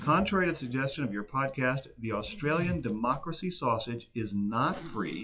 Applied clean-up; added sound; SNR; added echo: classical method WPE with log-MMSE.